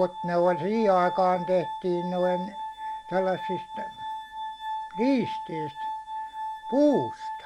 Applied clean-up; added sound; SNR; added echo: none; Glass; 8 dB; none.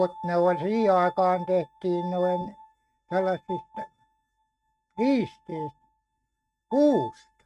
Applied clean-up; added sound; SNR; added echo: neural mask model RNNoise.